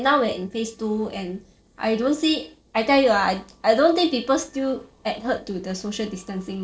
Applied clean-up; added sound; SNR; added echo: neural separator model SepFormer DNS4.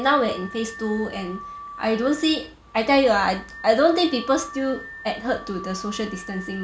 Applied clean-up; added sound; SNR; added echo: none; Alarm / Car; 15 dB; none.